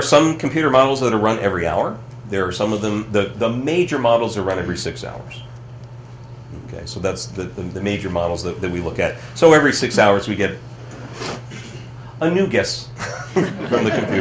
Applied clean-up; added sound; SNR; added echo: none; none; none; none.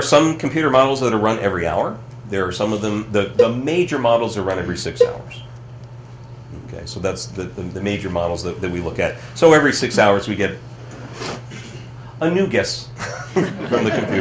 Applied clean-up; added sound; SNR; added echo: none; Cowbell; 3 dB; none.